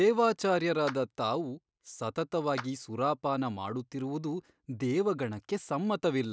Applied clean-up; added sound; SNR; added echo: none; Clapping; 18 dB; none.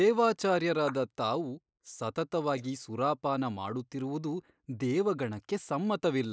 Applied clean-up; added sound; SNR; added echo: neural mask model Resemble Enhance denoiser.